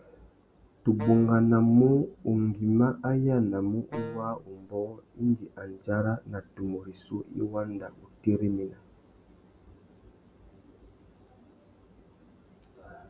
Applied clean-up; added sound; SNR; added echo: none; Wind instrument, woodwind instrument; 12 dB; none.